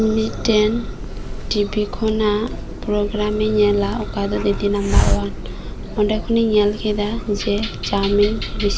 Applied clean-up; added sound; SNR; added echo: none; Church bell + Hiss; 4 dB; none.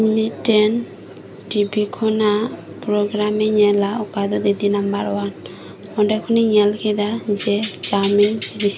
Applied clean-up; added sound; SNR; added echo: none; none; none; none.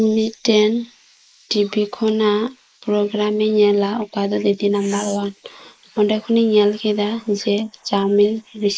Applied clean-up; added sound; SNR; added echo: neural mask model Resemble Enhance denoiser.